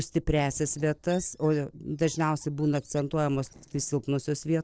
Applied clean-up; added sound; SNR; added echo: neural separator model SepFormer DNS4.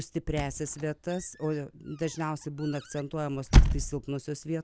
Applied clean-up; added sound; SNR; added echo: none; Squeak / Slam / Wood; -5 dB; none.